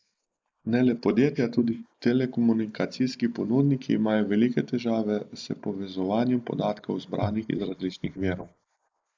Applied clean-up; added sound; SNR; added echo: neural mask model Resemble Enhance denoiser.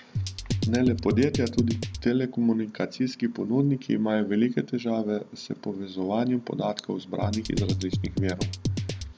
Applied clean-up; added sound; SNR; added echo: none; Drum kit; 2 dB; none.